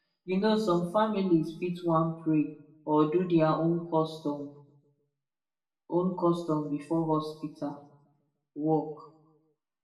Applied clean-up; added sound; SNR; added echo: none; none; none; reverberation time 0.7 s.